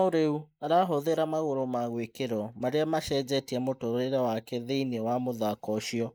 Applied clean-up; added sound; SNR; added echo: neural mask model Resemble Enhance denoiser.